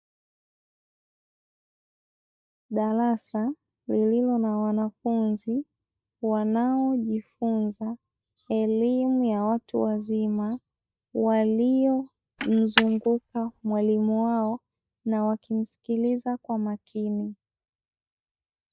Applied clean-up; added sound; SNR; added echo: neural mask model DeepFilterNet 3.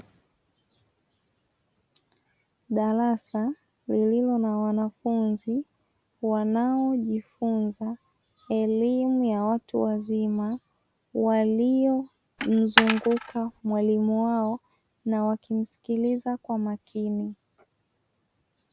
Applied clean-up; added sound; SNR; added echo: none; Coin (dropping); 0 dB; none.